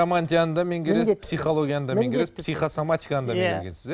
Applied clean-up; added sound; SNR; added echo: none; none; none; none.